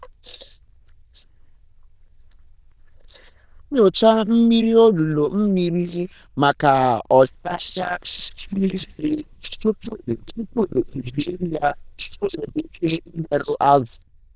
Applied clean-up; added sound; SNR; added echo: neural diffusion model UNIVERSE++.